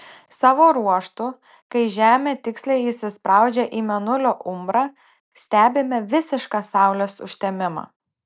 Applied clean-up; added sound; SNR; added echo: none; none; none; none.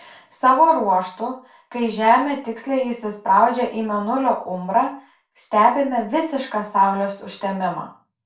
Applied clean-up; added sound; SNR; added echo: none; none; none; reverberation time 0.3 s.